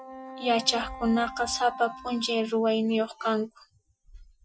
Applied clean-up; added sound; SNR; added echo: classical method Wiener filter.